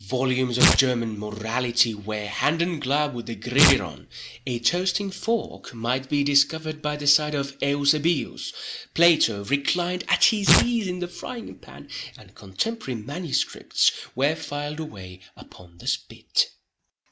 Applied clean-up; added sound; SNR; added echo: none; Tearing; 1 dB; none.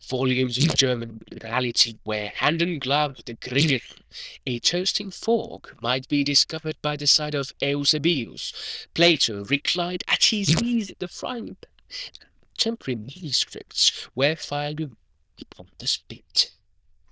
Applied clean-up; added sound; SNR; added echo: neural diffusion model UNIVERSE++.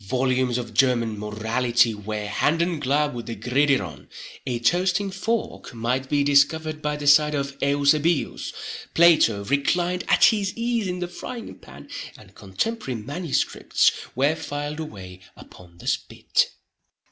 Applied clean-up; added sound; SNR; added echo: none; none; none; none.